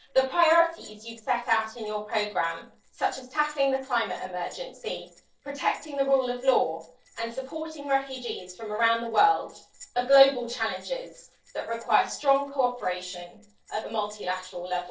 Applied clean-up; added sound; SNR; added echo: neural separator model SepFormer DNS4.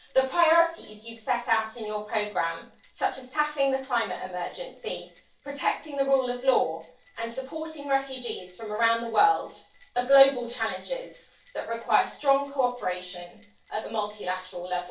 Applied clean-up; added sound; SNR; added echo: none; Bell; 18 dB; reverberation time 0.3 s.